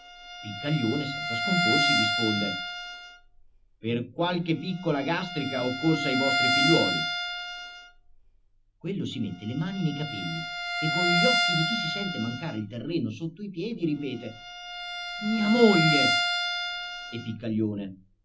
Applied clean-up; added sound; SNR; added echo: none; Bowed string instrument; 1 dB; reverberation time 0.4 s.